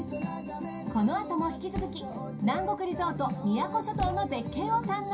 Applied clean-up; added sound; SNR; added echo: none; Thump, thud; 15 dB; reverberation time 0.3 s.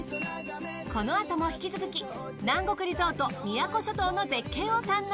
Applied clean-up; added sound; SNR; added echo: none; none; none; none.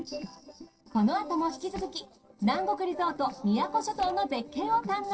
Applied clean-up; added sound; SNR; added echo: neural separator model SepFormer DNS4.